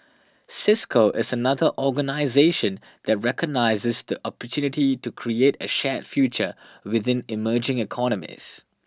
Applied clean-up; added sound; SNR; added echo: none; none; none; none.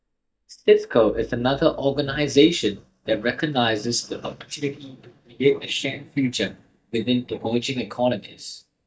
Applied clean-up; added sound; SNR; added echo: neural mask model DeepFilterNet 3.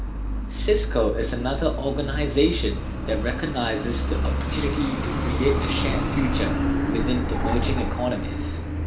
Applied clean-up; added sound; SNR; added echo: none; Truck; -1 dB; reverberation time 0.4 s.